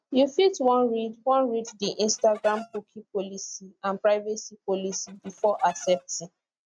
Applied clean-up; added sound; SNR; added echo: neural mask model RNNoise.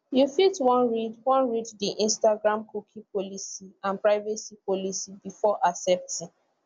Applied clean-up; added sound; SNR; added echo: none; none; none; none.